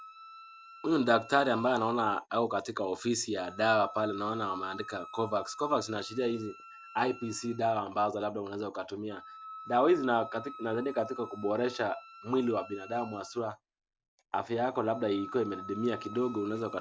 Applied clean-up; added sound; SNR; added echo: none; Wind instrument, woodwind instrument; 17 dB; none.